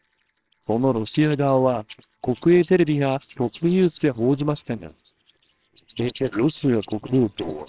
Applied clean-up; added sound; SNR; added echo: neural separator model SepFormer WHAMR!.